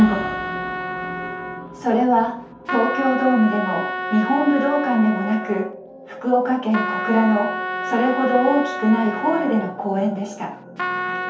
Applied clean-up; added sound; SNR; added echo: none; Trumpet; 7 dB; reverberation time 0.6 s.